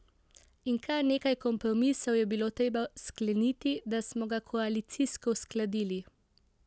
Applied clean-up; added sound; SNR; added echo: none; none; none; none.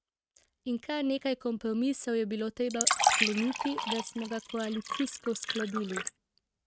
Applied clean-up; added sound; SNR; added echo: neural mask model RNNoise.